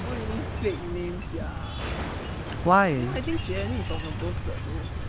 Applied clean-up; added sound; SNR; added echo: none; Explosion + Chink, clink; 9 dB; none.